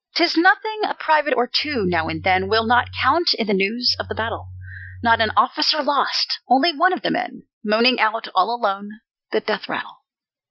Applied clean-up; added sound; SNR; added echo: classical method Wiener filter.